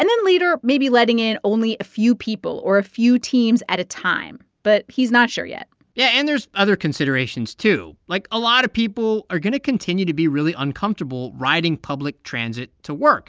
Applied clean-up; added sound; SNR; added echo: none; none; none; none.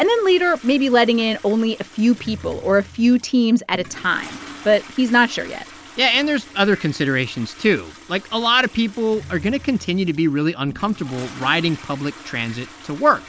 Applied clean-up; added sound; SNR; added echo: none; Toilet flush; 20 dB; none.